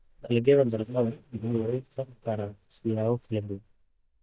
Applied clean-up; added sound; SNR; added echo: neural mask model DeepFilterNet 3.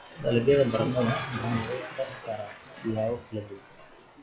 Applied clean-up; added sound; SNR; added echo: classical method WPE with log-MMSE.